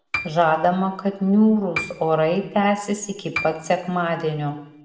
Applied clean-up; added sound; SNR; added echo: none; Piano; 14 dB; reverberation time 0.8 s.